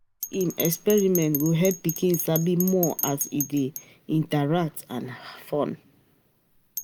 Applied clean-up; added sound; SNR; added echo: none; Bell; 10 dB; none.